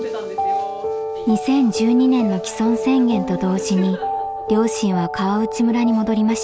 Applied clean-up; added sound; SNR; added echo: none; none; none; none.